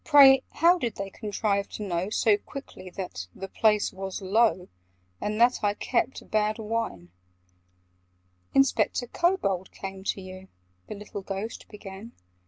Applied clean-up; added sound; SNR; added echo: none; none; none; none.